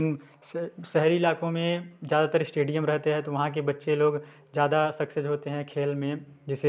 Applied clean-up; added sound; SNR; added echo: none; none; none; none.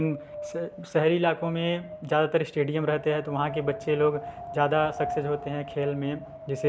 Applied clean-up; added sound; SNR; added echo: none; Wind; 13 dB; none.